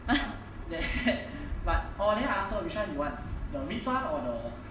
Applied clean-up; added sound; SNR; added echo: none; Thunder / Rain; 14 dB; reverberation time 0.5 s.